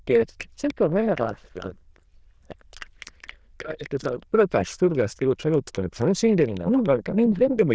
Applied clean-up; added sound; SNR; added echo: neural diffusion model UNIVERSE++.